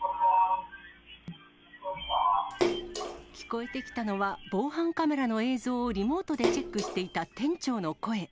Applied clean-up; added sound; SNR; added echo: none; Splash, splatter; 5 dB; none.